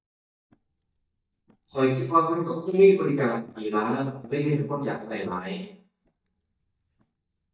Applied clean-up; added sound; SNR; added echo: neural mask model DeepFilterNet 3.